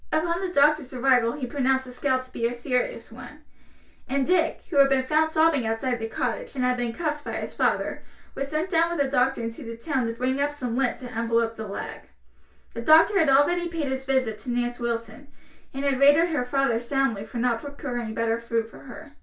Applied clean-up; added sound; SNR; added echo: none; none; none; reverberation time 0.3 s.